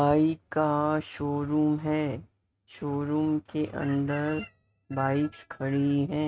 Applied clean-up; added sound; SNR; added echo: neural mask model RNNoise.